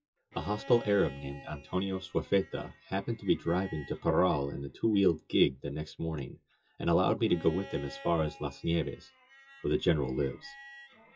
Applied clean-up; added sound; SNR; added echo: classical method WPE with log-MMSE.